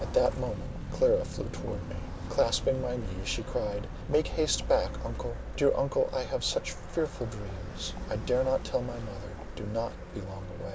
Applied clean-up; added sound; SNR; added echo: none; Walk, footsteps; 7 dB; none.